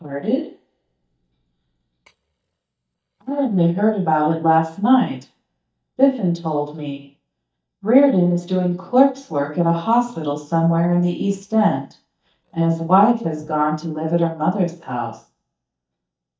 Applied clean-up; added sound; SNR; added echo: neural mask model DeepFilterNet 3.